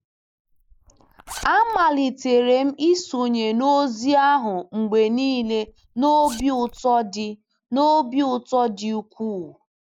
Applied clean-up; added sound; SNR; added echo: neural mask model Resemble Enhance denoiser.